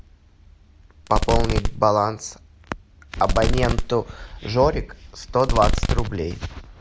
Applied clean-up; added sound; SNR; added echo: none; Fireworks; -2 dB; none.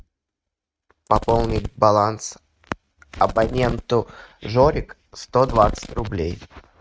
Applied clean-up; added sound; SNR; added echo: neural mask model RNNoise.